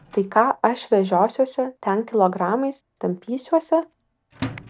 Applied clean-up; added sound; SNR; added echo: none; Microwave oven; 19 dB; none.